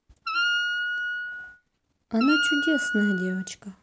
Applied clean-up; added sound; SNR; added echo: none; Wind instrument, woodwind instrument; 0 dB; none.